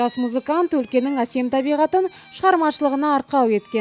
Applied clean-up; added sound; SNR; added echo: none; none; none; none.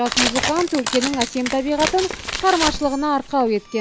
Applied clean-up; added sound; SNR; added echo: none; Tearing; 5 dB; none.